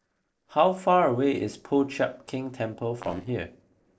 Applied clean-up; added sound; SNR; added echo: neural separator model SepFormer DNS4.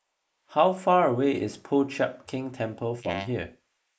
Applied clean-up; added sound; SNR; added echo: neural mask model Resemble Enhance denoiser.